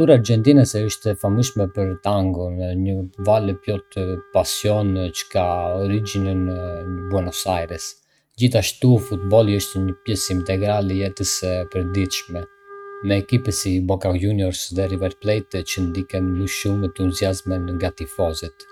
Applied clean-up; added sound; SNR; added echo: neural mask model RNNoise.